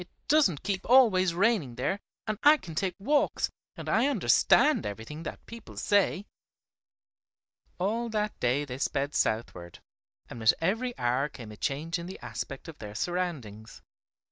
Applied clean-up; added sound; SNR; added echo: neural mask model DeepFilterNet 3.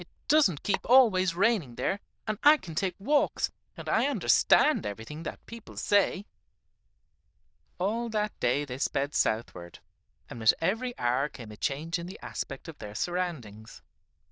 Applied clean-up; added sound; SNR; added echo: neural diffusion model UNIVERSE++.